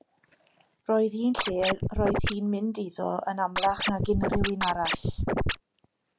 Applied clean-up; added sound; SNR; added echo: none; Scratching (performance technique); -2 dB; none.